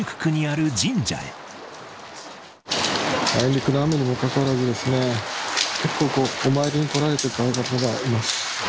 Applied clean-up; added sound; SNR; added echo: none; none; none; none.